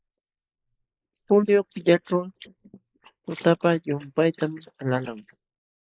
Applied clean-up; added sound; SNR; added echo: neural mask model Resemble Enhance denoiser.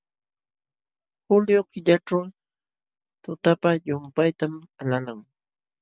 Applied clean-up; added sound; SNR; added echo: none; none; none; none.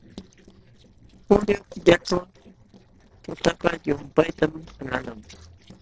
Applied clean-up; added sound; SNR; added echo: neural separator model SepFormer DNS4.